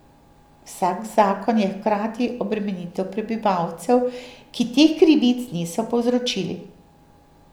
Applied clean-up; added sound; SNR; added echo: none; none; none; none.